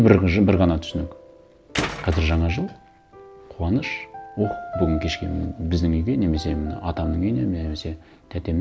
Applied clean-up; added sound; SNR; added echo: none; Tools; 7 dB; none.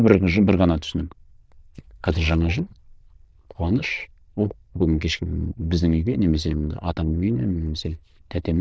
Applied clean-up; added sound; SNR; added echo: neural diffusion model UNIVERSE++.